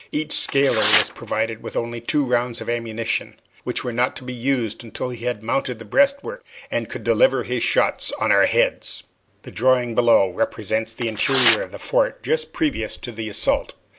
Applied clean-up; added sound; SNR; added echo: none; Tearing; 4 dB; none.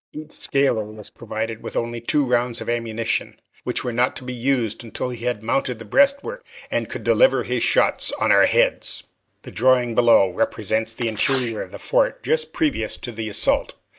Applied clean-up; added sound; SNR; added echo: neural mask model DeepFilterNet 3.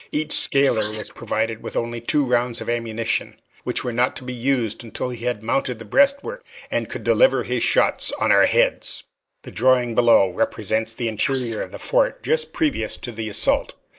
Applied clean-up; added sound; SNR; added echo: neural mask model Resemble Enhance denoiser.